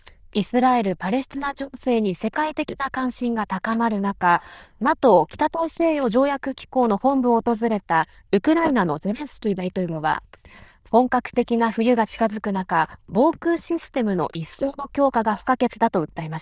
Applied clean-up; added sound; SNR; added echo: neural diffusion model UNIVERSE++.